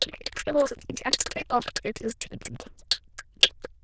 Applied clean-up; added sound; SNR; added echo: neural diffusion model UNIVERSE++.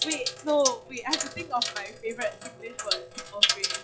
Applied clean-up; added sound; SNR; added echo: classical method log-MMSE.